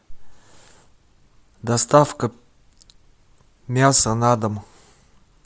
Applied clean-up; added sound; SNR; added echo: none; none; none; none.